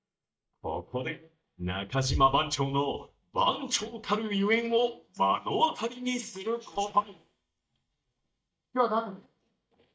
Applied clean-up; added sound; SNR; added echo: neural mask model DeepFilterNet 3.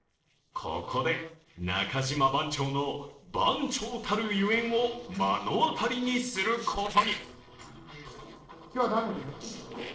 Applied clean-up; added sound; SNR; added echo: neural separator model SepFormer DNS4.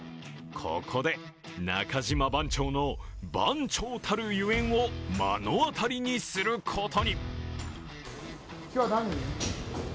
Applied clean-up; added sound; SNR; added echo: none; none; none; none.